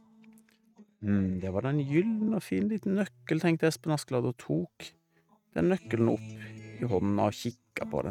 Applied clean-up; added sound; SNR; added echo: neural mask model RNNoise.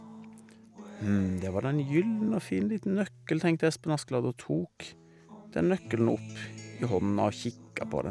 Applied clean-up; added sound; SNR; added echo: none; Acoustic guitar; 16 dB; none.